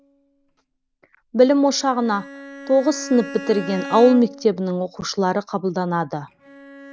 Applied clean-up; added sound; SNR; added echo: none; Bowed string instrument; 16 dB; none.